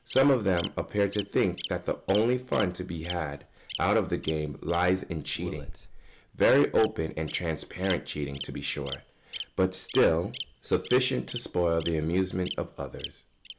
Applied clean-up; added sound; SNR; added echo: none; Bird vocalization, bird call, bird song; 15 dB; none.